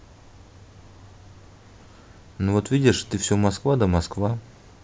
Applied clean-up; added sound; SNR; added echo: none; none; none; none.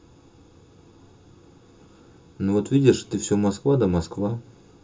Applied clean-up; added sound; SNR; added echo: none; none; none; reverberation time 0.2 s.